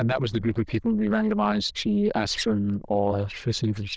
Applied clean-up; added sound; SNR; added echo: neural diffusion model UNIVERSE++.